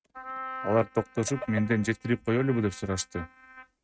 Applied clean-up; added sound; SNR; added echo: neural mask model RNNoise.